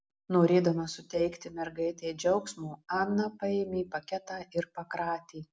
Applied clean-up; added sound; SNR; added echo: none; none; none; none.